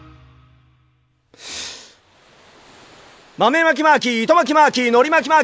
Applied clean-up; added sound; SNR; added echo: none; none; none; none.